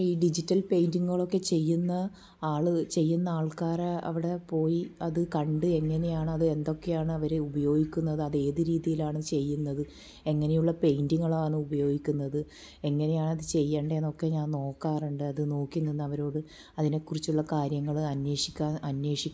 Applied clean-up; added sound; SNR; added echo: none; none; none; none.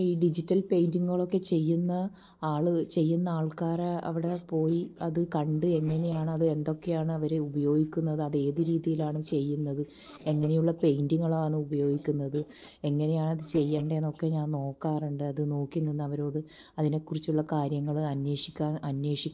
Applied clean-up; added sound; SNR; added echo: neural separator model SepFormer DNS4.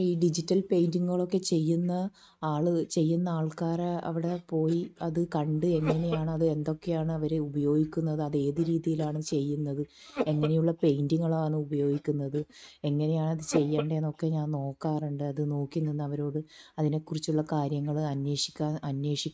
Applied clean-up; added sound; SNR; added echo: neural mask model RNNoise.